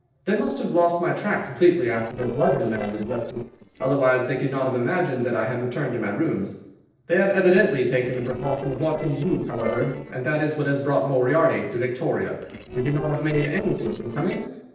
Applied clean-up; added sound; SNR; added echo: neural separator model SepFormer DNS4.